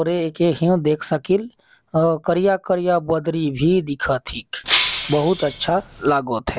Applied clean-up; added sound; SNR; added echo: none; Shatter; 5 dB; none.